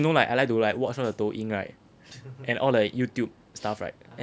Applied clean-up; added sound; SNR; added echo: none; none; none; none.